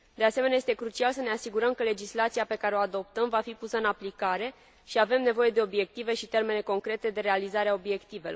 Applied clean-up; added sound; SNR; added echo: none; none; none; none.